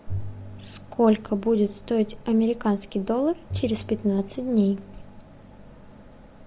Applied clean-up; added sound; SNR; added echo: none; Bowed string instrument; 14 dB; none.